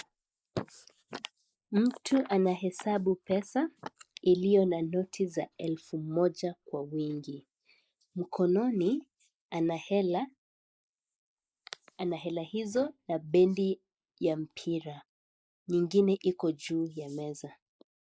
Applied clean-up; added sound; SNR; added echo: neural mask model Resemble Enhance denoiser.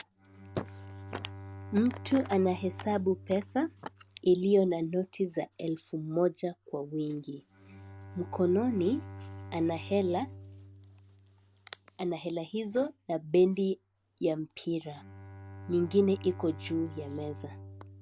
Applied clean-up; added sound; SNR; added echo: none; Bowed string instrument; 16 dB; none.